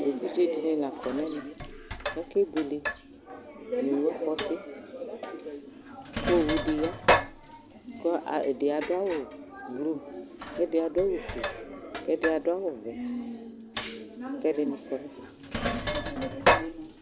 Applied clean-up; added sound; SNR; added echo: none; Sink (filling or washing); 4 dB; none.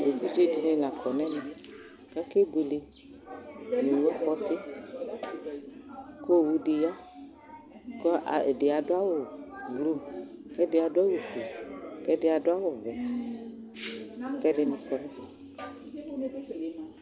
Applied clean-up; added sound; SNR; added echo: none; none; none; none.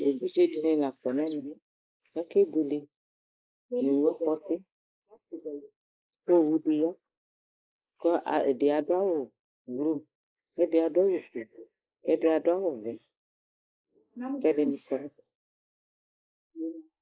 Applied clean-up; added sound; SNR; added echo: neural mask model Resemble Enhance denoiser.